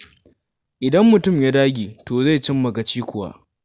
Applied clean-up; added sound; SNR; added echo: none; none; none; none.